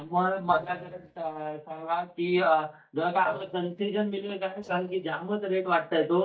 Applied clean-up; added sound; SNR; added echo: neural mask model DeepFilterNet 3.